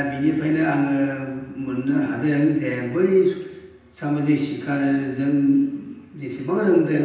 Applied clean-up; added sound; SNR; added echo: none; none; none; reverberation time 0.9 s.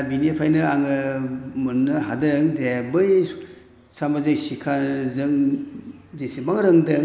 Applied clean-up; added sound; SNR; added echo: none; none; none; none.